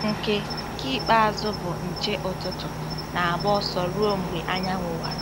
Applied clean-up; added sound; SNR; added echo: none; Cricket; 4 dB; none.